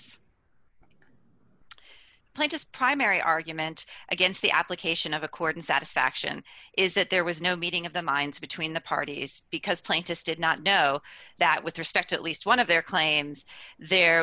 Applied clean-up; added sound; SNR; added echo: none; none; none; none.